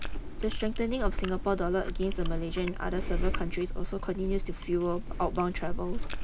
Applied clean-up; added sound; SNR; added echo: none; Chewing, mastication; -1 dB; none.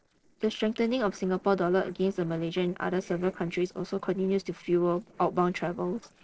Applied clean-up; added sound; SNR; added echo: neural separator model SepFormer DNS4.